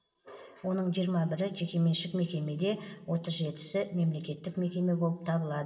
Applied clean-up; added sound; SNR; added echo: none; none; none; reverberation time 2.5 s.